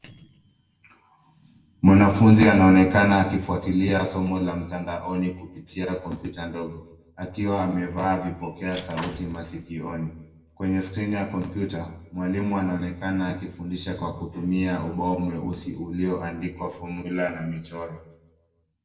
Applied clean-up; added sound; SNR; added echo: none; Squeak / Slam / Wood; 15 dB; reverberation time 0.6 s.